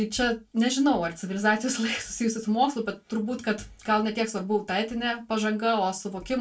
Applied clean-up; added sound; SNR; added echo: none; none; none; reverberation time 0.2 s.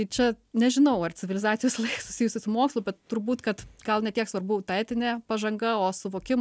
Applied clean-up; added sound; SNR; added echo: none; none; none; none.